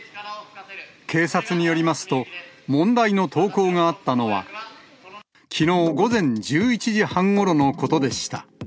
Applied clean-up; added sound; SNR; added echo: none; none; none; none.